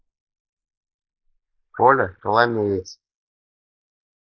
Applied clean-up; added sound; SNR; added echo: neural mask model Resemble Enhance denoiser.